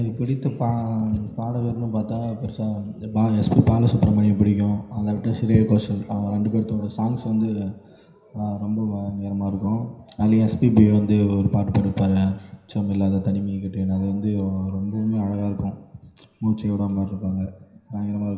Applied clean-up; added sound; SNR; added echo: none; none; none; reverberation time 0.9 s.